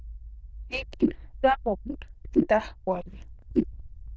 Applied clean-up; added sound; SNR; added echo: neural diffusion model UNIVERSE++.